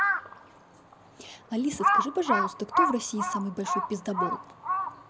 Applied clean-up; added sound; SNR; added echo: none; Crow; -4 dB; none.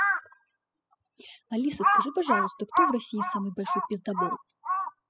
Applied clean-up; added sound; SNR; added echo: classical method spectral subtraction.